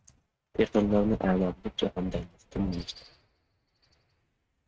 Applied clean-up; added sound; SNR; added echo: neural mask model RNNoise.